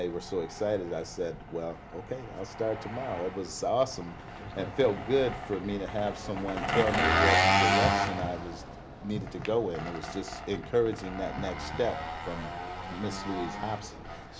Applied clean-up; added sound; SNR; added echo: none; Engine; 0 dB; none.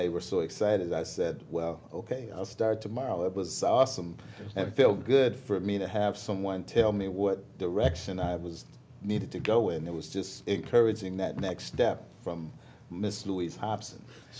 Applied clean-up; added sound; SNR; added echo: none; none; none; none.